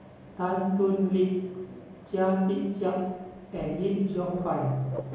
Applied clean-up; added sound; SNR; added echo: none; Mechanisms; 18 dB; reverberation time 1.0 s.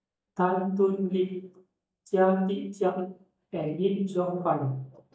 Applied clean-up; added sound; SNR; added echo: neural mask model DeepFilterNet 3.